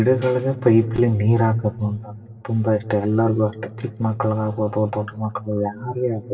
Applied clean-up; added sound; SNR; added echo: none; Tambourine; 13 dB; reverberation time 2.9 s.